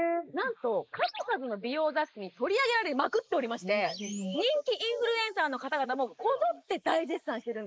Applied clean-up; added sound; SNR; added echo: neural mask model Resemble Enhance denoiser.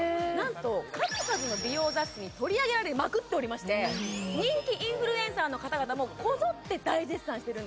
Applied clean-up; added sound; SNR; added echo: none; none; none; none.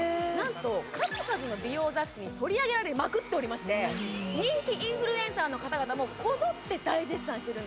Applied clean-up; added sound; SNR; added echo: none; Piano + Domestic sounds, home sounds; 15 dB; none.